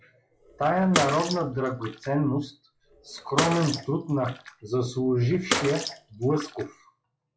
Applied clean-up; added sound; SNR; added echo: classical method log-MMSE.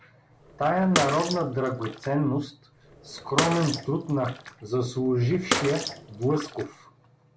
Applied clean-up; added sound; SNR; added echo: none; Bathtub (filling or washing) / Water / Splash, splatter; 6 dB; none.